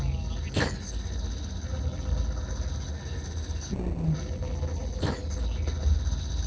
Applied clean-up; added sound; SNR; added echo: neural separator model SepFormer DNS4.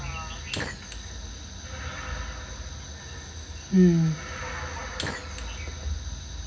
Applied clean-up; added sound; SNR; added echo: none; Fire; 12 dB; reverberation time 0.4 s.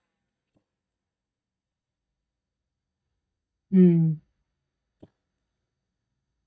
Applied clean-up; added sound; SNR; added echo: neural mask model DeepFilterNet 3.